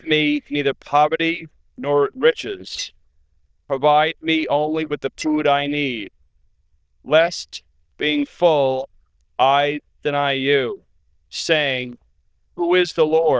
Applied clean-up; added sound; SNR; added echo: neural diffusion model UNIVERSE++.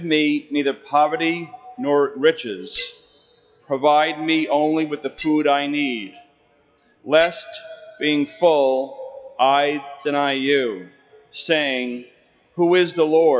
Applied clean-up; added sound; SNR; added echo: classical method log-MMSE.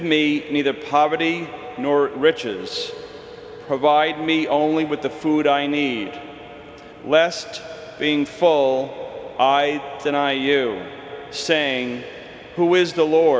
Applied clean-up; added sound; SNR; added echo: none; none; none; none.